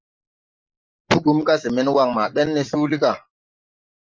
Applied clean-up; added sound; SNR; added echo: neural mask model Resemble Enhance denoiser.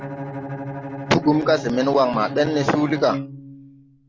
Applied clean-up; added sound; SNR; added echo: none; Bowed string instrument; 10 dB; none.